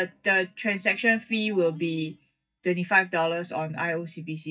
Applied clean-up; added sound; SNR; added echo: neural mask model DeepFilterNet 3.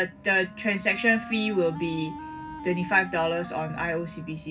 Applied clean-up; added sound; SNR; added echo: none; Wind instrument, woodwind instrument; 13 dB; reverberation time 0.4 s.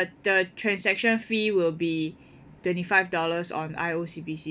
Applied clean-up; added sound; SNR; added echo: none; none; none; none.